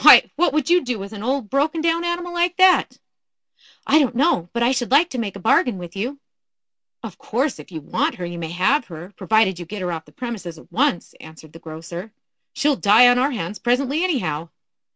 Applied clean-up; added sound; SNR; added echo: none; none; none; none.